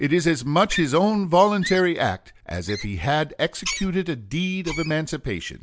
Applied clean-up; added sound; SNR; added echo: none; Wild animals; 14 dB; none.